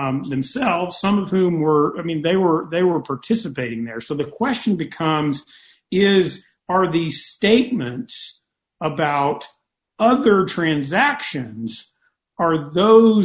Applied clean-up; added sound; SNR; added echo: none; none; none; none.